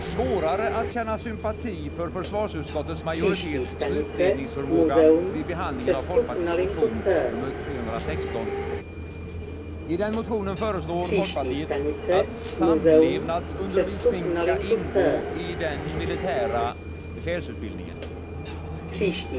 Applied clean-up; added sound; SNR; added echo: none; Subway, metro, underground; -5 dB; none.